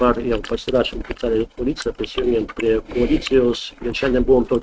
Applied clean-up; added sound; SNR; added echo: neural mask model RNNoise.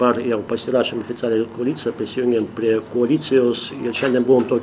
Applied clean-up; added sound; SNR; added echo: none; none; none; none.